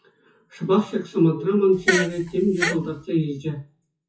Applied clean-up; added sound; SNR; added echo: classical method WPE with log-MMSE.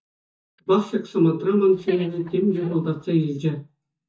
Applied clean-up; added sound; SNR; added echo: neural mask model DeepFilterNet 3.